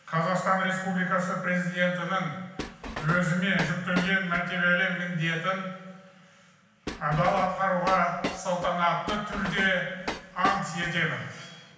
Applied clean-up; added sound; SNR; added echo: none; Train; 9 dB; reverberation time 0.9 s.